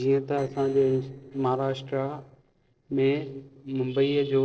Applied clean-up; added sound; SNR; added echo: neural separator model SepFormer DNS4.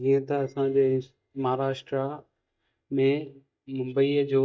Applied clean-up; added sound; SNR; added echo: neural mask model DeepFilterNet 3.